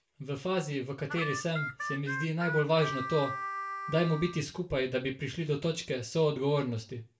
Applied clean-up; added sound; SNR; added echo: none; Harmonica; 6 dB; reverberation time 0.3 s.